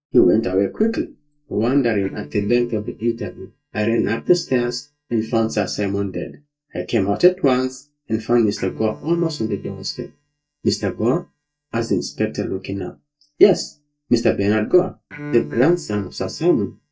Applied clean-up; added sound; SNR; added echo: neural mask model DeepFilterNet 3.